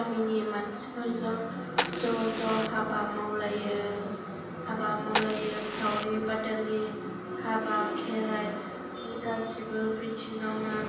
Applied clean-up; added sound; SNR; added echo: none; Fire; 4 dB; reverberation time 0.9 s.